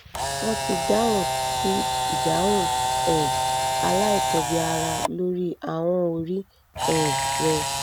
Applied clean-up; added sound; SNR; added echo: none; Camera; -1 dB; none.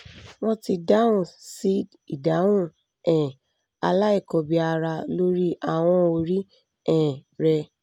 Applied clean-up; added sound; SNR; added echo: none; none; none; none.